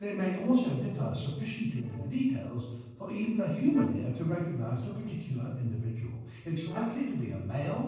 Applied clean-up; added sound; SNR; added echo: neural separator model SepFormer DNS4.